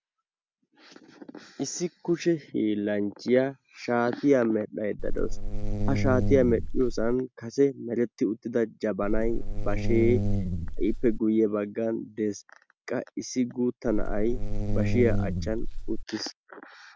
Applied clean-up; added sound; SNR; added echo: none; Buzz; -3 dB; none.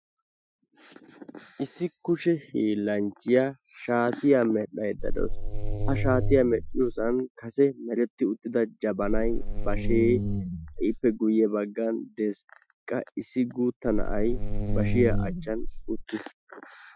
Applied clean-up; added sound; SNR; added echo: classical method Wiener filter.